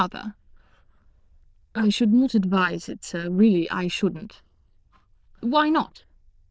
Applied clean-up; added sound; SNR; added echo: neural diffusion model UNIVERSE++.